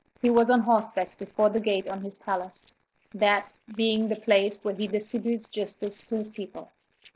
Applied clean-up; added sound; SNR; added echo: neural separator model SepFormer DNS4.